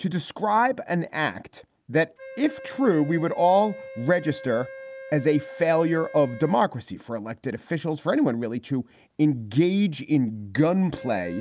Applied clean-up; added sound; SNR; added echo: none; Wind instrument, woodwind instrument; 19 dB; none.